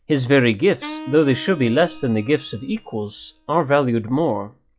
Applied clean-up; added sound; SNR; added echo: classical method log-MMSE.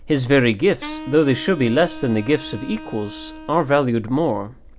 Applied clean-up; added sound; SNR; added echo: none; Wind instrument, woodwind instrument; 17 dB; none.